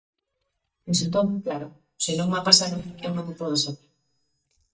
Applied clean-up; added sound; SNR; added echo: neural mask model DeepFilterNet 3.